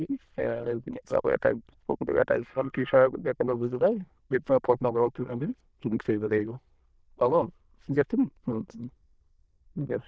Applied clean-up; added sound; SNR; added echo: neural diffusion model UNIVERSE++.